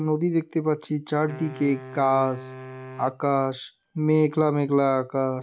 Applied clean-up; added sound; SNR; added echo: none; Wind instrument, woodwind instrument; 17 dB; none.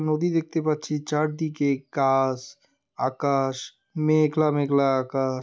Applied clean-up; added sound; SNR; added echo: none; none; none; none.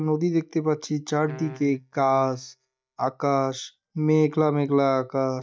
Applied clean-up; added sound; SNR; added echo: neural mask model DeepFilterNet 3.